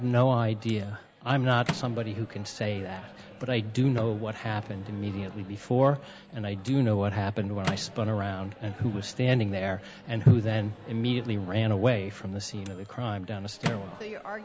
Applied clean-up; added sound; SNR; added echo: none; Microwave oven; 15 dB; none.